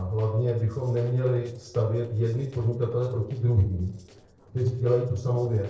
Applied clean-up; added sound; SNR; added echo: neural separator model SepFormer DNS4.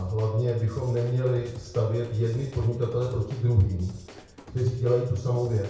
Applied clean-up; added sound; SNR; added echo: none; Drum / Drum kit; 19 dB; reverberation time 0.6 s.